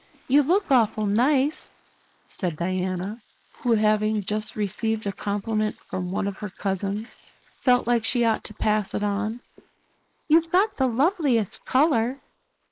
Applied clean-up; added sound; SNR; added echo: neural mask model Resemble Enhance denoiser.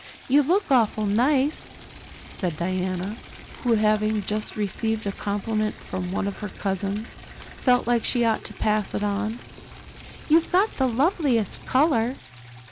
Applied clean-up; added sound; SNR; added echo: none; Crack + Liquid; 17 dB; none.